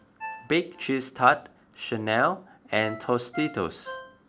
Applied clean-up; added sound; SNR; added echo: none; Ringtone; 16 dB; none.